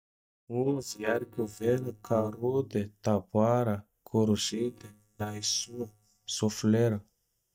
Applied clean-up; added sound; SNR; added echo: neural mask model DeepFilterNet 3.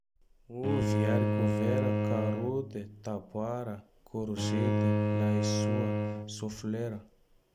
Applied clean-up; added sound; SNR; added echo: none; Bowed string instrument; -5 dB; none.